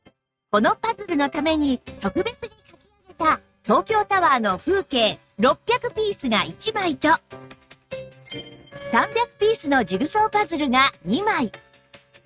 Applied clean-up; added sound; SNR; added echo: neural mask model RNNoise.